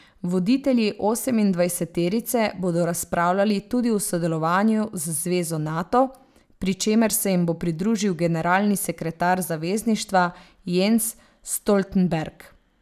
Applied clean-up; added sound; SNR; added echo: none; none; none; none.